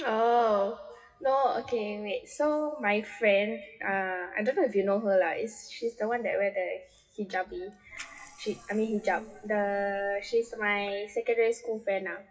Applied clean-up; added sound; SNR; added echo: classical method WPE with log-MMSE.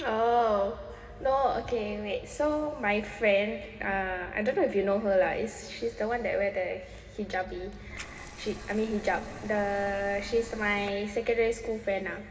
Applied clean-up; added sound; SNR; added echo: none; Liquid; 15 dB; reverberation time 2.2 s.